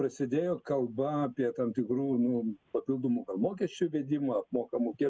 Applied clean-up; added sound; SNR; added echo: none; none; none; none.